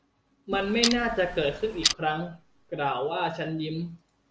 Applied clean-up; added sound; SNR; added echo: none; Clock; 4 dB; none.